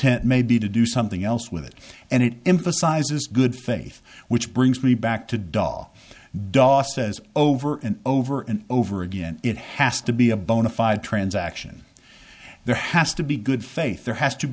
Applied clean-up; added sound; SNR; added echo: none; none; none; none.